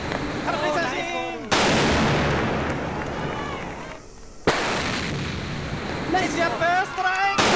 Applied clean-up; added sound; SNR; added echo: none; Explosion; -3 dB; none.